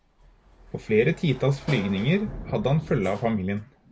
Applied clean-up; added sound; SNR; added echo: none; Thunder / Rain + Sliding door / Slam; 16 dB; none.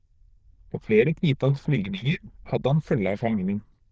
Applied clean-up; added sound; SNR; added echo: neural diffusion model UNIVERSE++.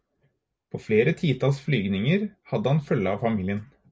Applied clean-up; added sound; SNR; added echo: none; none; none; none.